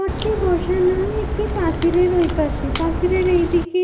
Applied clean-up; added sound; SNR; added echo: none; Crack; 4 dB; reverberation time 1.9 s.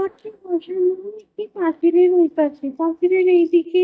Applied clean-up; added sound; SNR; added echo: neural mask model DeepFilterNet 3.